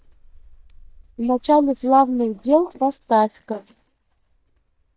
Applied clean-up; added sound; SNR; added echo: neural mask model DeepFilterNet 3.